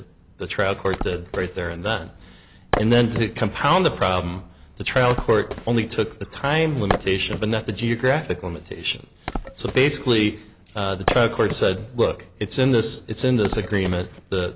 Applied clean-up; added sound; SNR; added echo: none; Wood; 11 dB; none.